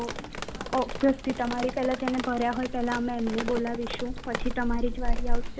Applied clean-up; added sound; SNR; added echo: none; Drip; 0 dB; none.